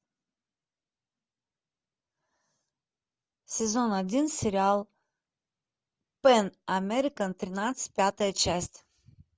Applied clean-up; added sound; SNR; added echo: none; none; none; none.